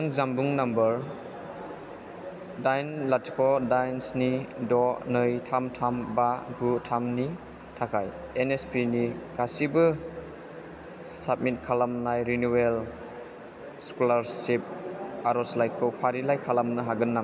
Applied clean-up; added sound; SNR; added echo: none; none; none; none.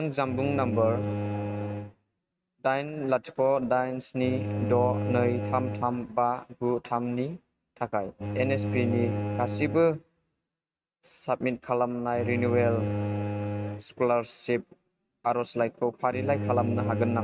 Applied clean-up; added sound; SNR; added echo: neural mask model RNNoise.